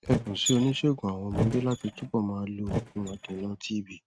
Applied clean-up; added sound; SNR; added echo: neural mask model RNNoise.